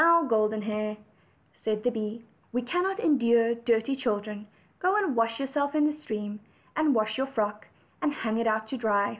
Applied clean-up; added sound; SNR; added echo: none; none; none; none.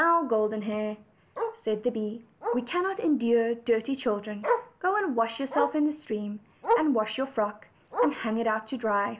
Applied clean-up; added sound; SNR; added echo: none; Bark; 7 dB; none.